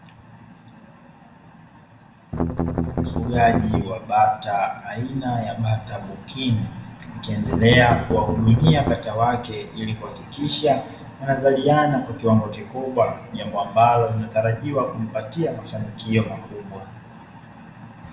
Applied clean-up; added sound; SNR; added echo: none; Strum; 1 dB; reverberation time 0.6 s.